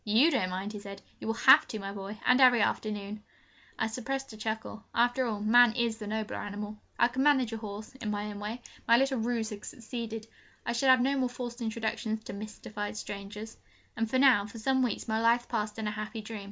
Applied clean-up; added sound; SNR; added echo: none; none; none; none.